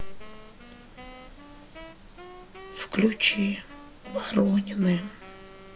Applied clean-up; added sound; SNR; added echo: none; Wind instrument, woodwind instrument; 18 dB; none.